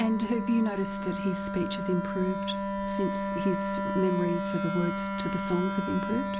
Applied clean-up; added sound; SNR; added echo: none; Wind instrument, woodwind instrument; 2 dB; none.